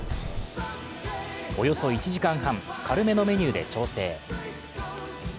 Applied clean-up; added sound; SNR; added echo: none; none; none; none.